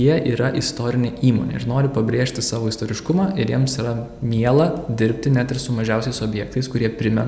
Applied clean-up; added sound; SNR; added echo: none; none; none; none.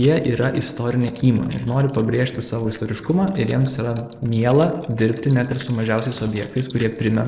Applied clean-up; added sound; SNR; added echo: neural mask model Resemble Enhance denoiser.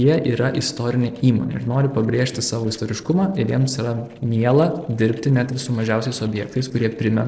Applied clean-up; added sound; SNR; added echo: neural separator model SepFormer DNS4.